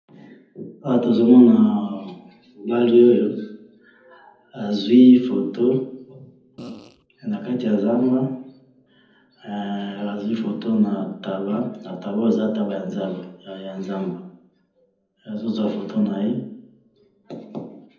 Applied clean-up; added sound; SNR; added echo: none; Fart; 17 dB; reverberation time 0.8 s.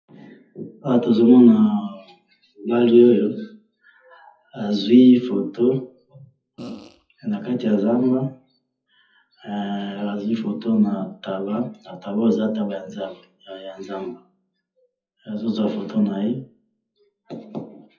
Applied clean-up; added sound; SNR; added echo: classical method WPE with log-MMSE.